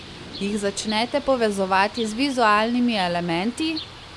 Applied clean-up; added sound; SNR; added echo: none; Bird; 15 dB; none.